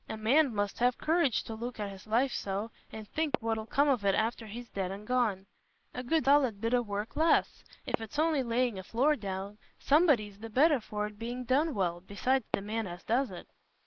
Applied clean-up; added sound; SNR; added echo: neural mask model Resemble Enhance denoiser.